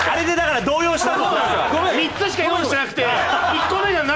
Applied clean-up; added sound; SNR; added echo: none; none; none; none.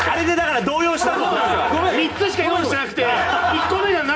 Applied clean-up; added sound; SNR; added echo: none; none; none; reverberation time 0.3 s.